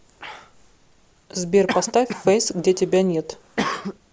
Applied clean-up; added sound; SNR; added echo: none; Cough; 10 dB; none.